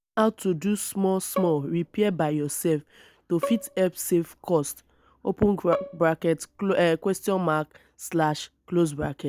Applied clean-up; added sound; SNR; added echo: none; Bowed string instrument; 12 dB; none.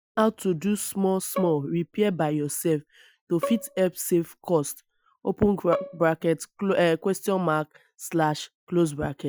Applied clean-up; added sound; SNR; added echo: classical method Wiener filter.